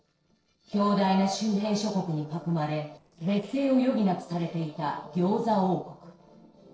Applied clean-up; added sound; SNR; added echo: neural separator model SepFormer DNS4.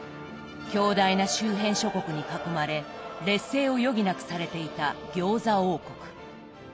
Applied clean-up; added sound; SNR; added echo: none; none; none; none.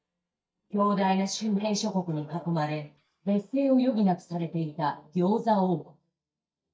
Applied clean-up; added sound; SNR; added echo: neural mask model DeepFilterNet 3.